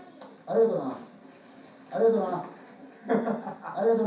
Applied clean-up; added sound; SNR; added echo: none; none; none; reverberation time 0.6 s.